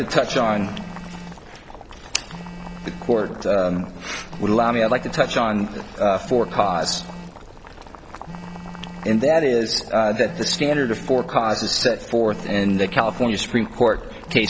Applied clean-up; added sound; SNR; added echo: none; Boiling + Telephone; 14 dB; none.